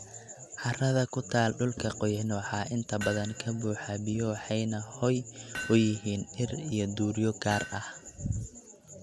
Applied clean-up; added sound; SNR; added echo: none; Hammer; 14 dB; none.